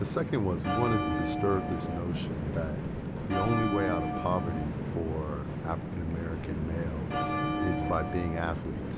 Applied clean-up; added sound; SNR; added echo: none; Train + Bell; -1 dB; none.